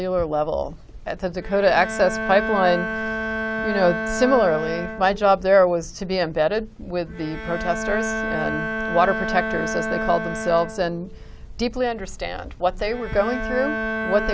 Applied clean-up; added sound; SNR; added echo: none; Bowed string instrument; 6 dB; none.